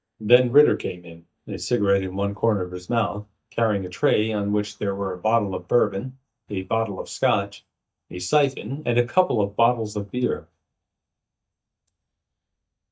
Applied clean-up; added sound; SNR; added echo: neural mask model DeepFilterNet 3.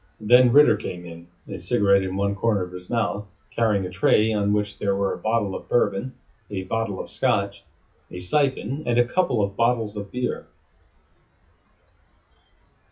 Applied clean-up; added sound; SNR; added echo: classical method WPE with log-MMSE.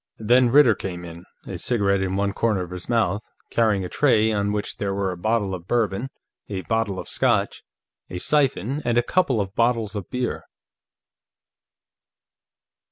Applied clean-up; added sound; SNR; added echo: none; none; none; none.